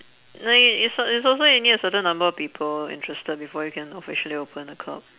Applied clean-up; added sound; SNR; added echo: none; none; none; none.